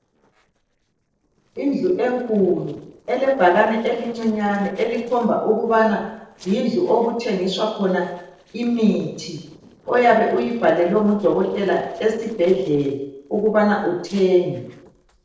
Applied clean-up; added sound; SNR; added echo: neural separator model SepFormer DNS4.